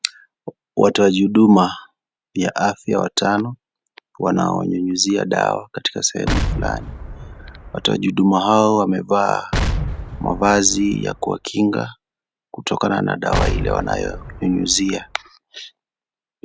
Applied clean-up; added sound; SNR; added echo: none; Explosion; 5 dB; none.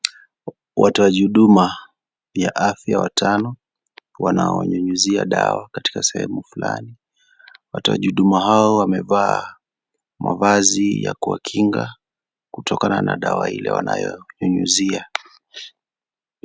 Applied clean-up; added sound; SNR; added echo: none; none; none; none.